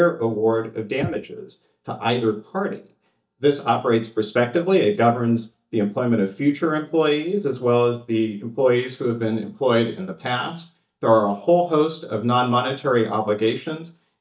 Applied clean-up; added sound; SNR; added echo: neural mask model DeepFilterNet 3.